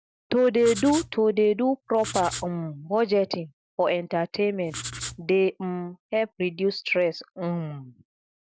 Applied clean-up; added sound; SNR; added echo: none; Writing; 11 dB; none.